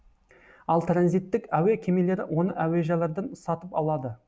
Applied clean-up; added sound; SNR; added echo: none; none; none; none.